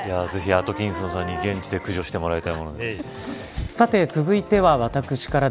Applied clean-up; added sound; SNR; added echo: none; none; none; none.